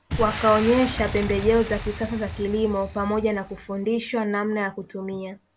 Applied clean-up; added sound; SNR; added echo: none; Boom; 10 dB; none.